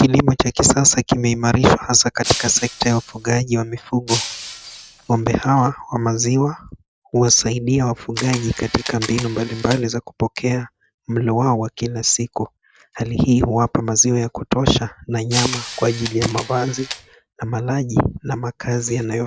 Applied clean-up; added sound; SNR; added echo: none; Camera + Shatter; 10 dB; none.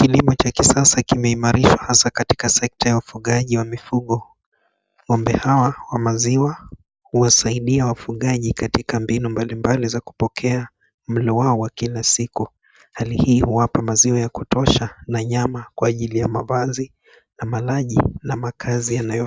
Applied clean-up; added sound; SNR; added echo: none; none; none; none.